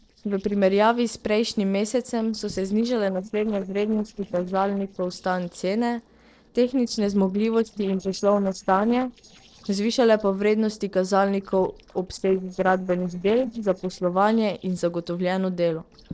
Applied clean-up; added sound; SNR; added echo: neural separator model SepFormer DNS4.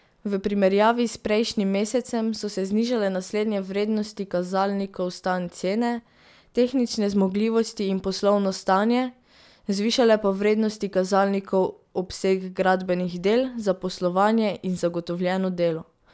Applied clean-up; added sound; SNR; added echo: none; none; none; none.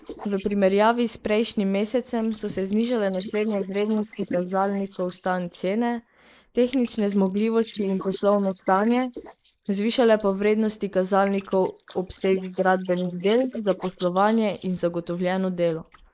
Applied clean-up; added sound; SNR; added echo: neural mask model Resemble Enhance denoiser.